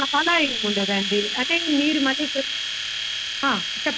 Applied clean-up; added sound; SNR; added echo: none; Domestic sounds, home sounds; 3 dB; none.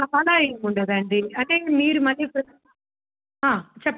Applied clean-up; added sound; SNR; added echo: none; none; none; none.